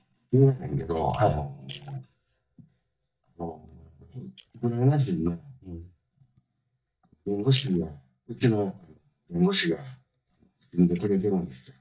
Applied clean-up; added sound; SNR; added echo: neural mask model DeepFilterNet 3.